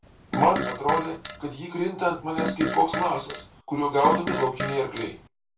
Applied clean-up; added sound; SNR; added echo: none; Fart; 4 dB; reverberation time 0.2 s.